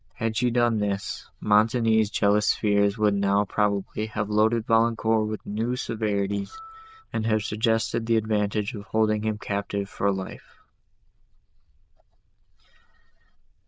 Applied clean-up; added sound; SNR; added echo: neural diffusion model UNIVERSE++.